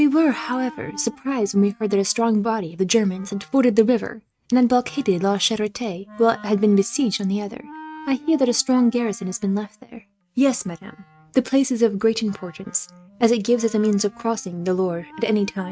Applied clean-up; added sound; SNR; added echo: neural mask model RNNoise.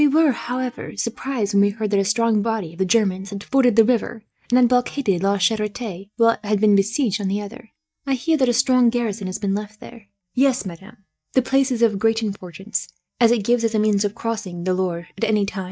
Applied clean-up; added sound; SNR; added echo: neural mask model DeepFilterNet 3.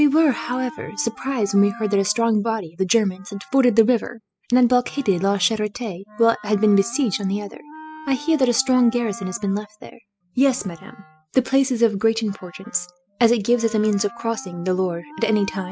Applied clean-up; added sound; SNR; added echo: classical method spectral subtraction.